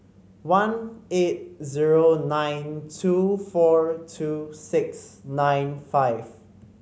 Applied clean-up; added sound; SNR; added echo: none; none; none; none.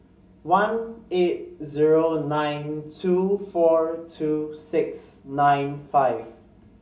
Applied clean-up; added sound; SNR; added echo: none; none; none; reverberation time 0.2 s.